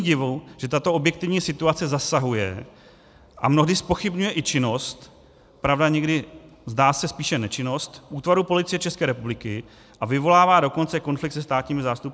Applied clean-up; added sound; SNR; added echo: none; none; none; none.